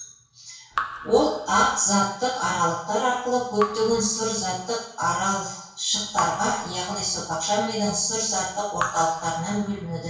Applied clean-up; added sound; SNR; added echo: none; Raindrop / Drip; 12 dB; reverberation time 0.6 s.